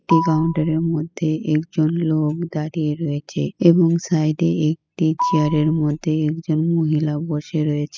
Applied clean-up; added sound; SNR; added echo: classical method spectral subtraction.